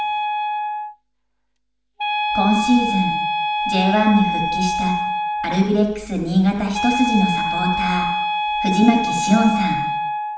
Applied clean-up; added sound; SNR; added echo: none; Wind instrument, woodwind instrument; 2 dB; reverberation time 0.8 s.